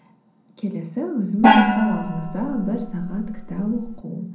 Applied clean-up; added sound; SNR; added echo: none; Gong; -4 dB; reverberation time 0.6 s.